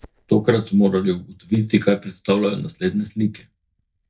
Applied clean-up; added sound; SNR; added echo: neural mask model DeepFilterNet 3.